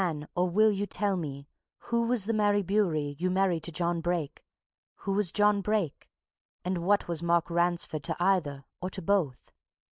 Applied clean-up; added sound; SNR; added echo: none; none; none; none.